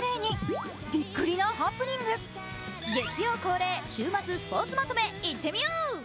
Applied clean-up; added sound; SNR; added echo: none; none; none; none.